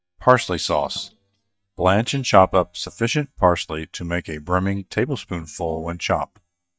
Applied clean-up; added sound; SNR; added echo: neural mask model DeepFilterNet 3.